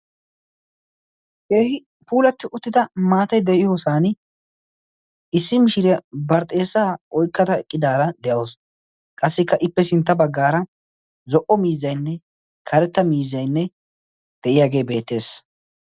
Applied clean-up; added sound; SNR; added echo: none; none; none; none.